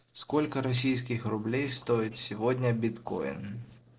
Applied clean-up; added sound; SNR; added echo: neural separator model SepFormer DNS4.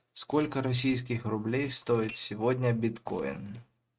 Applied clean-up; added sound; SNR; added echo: neural mask model RNNoise.